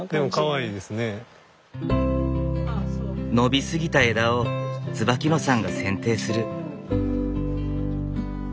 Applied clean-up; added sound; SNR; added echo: none; none; none; none.